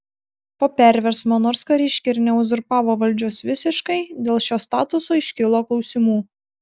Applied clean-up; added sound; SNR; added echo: none; none; none; none.